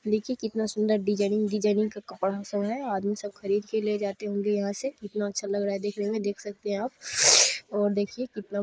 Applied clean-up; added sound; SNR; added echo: neural mask model Resemble Enhance denoiser.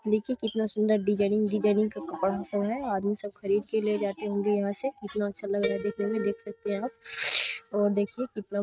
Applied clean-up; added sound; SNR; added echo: neural mask model RNNoise.